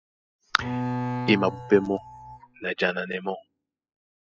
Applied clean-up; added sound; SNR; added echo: classical method spectral subtraction.